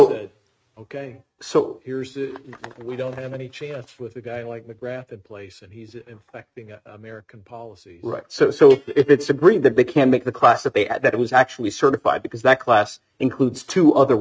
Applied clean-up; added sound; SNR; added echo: neural mask model RNNoise.